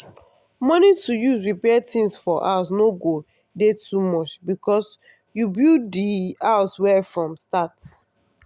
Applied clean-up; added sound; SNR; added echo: none; none; none; none.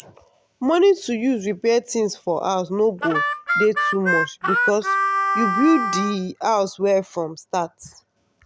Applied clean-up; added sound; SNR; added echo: none; Harmonica; 0 dB; none.